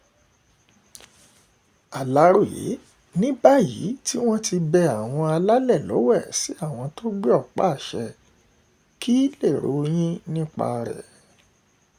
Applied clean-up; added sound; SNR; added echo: none; none; none; none.